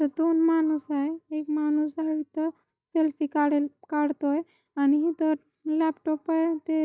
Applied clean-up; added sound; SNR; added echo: neural mask model DeepFilterNet 3.